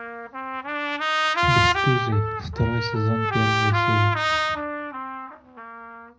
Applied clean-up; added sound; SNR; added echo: none; Trumpet; -2 dB; reverberation time 0.4 s.